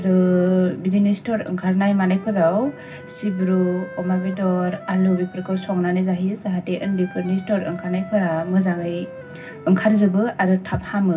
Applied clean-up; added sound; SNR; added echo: none; Wind instrument, woodwind instrument; 20 dB; reverberation time 0.4 s.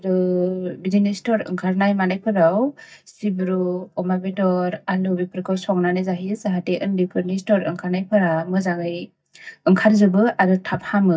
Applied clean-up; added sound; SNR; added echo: neural mask model DeepFilterNet 3.